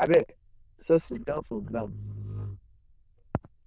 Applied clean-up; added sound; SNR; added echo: neural diffusion model UNIVERSE++.